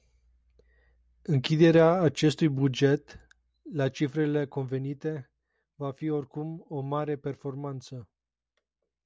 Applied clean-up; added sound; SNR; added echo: none; none; none; none.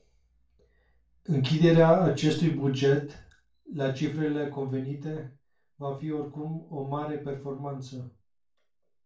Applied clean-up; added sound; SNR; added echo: none; none; none; reverberation time 0.3 s.